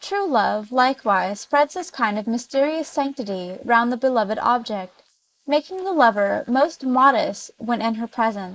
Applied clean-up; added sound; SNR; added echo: neural mask model Resemble Enhance denoiser.